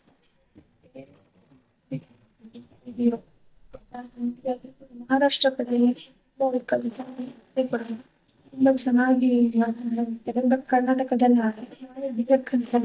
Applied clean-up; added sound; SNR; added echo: neural mask model DeepFilterNet 3.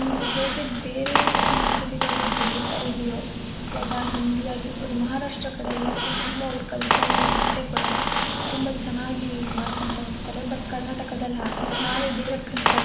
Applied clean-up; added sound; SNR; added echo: none; Squeak; -4 dB; reverberation time 1.2 s.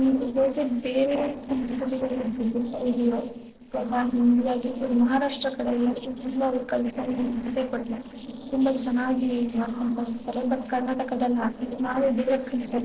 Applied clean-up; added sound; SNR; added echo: neural separator model SepFormer DNS4.